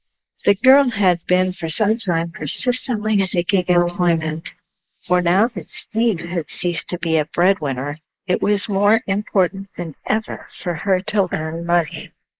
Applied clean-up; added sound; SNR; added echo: neural mask model Resemble Enhance denoiser.